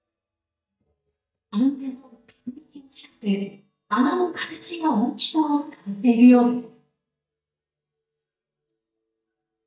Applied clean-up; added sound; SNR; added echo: neural mask model DeepFilterNet 3.